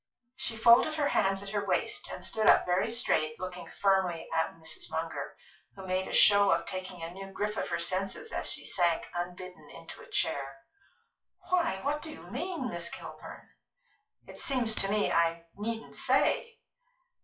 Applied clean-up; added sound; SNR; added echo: classical method WPE with log-MMSE.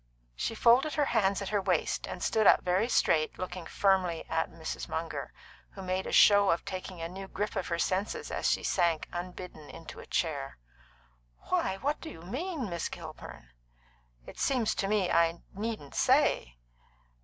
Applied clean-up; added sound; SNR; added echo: none; none; none; none.